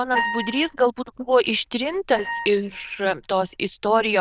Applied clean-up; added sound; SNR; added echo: neural diffusion model UNIVERSE++.